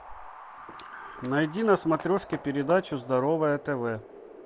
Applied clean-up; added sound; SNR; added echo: none; Walk, footsteps + Wind; 16 dB; none.